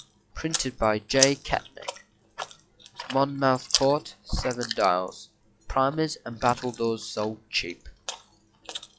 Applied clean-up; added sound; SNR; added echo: classical method log-MMSE.